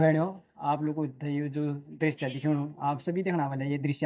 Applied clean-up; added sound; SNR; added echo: neural mask model DeepFilterNet 3.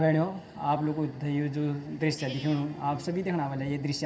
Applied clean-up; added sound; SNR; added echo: none; Livestock, farm animals, working animals; 19 dB; reverberation time 1.2 s.